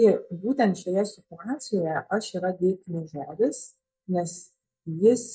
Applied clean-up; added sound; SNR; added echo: neural mask model DeepFilterNet 3.